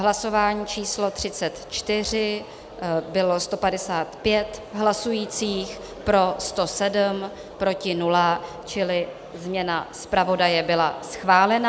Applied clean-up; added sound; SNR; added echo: none; none; none; none.